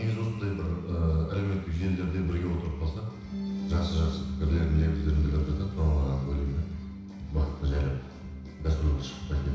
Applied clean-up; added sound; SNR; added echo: none; Bass guitar; 11 dB; reverberation time 1.0 s.